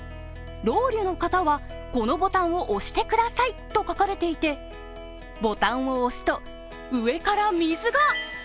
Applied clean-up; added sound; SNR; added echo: none; none; none; none.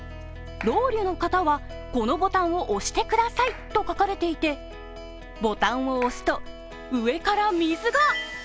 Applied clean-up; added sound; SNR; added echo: none; Clapping; 16 dB; none.